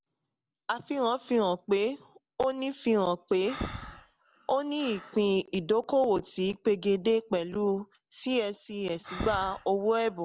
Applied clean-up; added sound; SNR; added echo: none; Breathing; 17 dB; none.